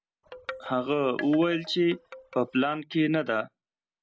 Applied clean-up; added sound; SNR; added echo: none; Wind chime; 15 dB; none.